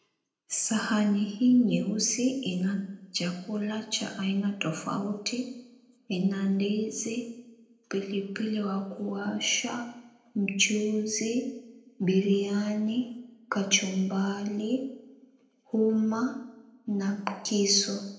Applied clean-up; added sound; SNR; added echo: none; none; none; reverberation time 0.7 s.